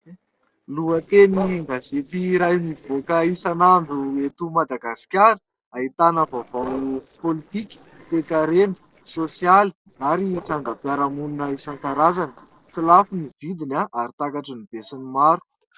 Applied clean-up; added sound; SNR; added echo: neural separator model SepFormer DNS4.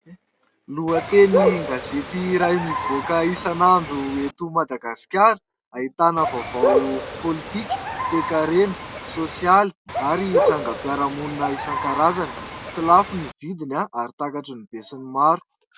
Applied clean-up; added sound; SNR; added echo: none; Bird; 3 dB; none.